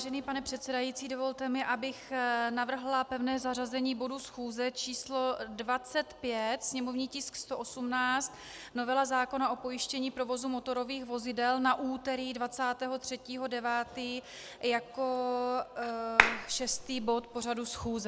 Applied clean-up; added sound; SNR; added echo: none; Clapping; -3 dB; none.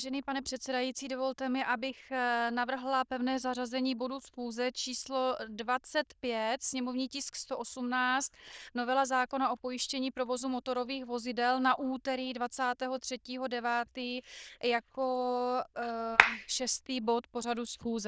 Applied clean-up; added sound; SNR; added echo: neural diffusion model UNIVERSE++.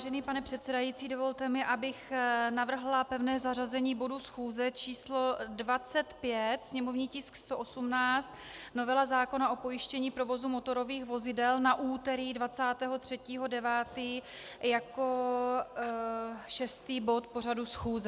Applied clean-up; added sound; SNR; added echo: none; none; none; none.